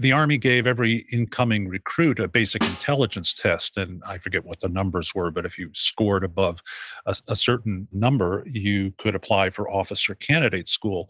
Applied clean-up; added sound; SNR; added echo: none; Snare drum; 10 dB; none.